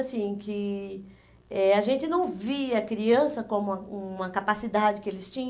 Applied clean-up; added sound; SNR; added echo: none; none; none; none.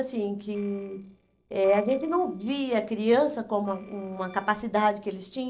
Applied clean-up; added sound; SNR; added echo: neural separator model SepFormer DNS4.